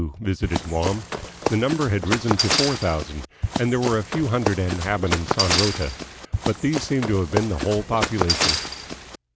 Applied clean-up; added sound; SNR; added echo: none; Run; 2 dB; none.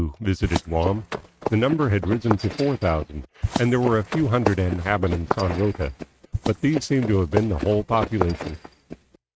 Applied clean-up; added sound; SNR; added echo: neural mask model RNNoise.